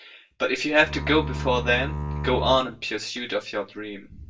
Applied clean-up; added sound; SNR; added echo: none; Bowed string instrument; 5 dB; reverberation time 0.2 s.